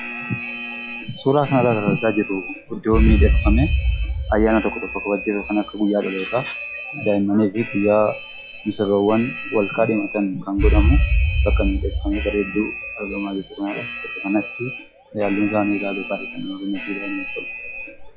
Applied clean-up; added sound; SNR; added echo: classical method log-MMSE.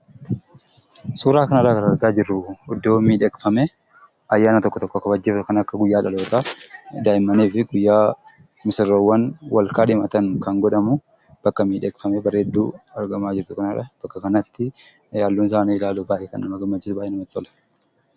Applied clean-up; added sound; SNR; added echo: none; none; none; none.